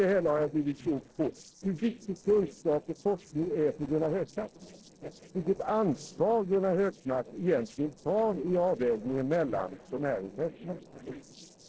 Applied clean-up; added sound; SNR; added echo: neural separator model SepFormer DNS4.